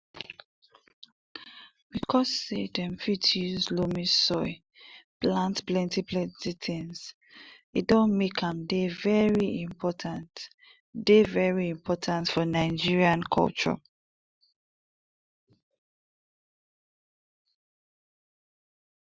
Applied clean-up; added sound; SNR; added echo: none; none; none; none.